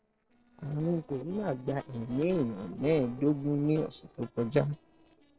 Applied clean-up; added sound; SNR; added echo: neural separator model SepFormer DNS4.